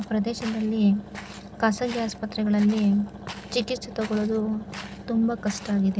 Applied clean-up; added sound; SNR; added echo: none; Walk, footsteps; 19 dB; none.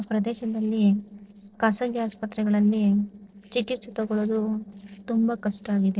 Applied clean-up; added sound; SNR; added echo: neural separator model SepFormer DNS4.